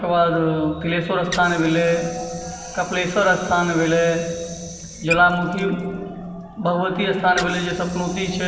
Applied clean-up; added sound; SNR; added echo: none; Sink (filling or washing) / Water; 15 dB; reverberation time 1.4 s.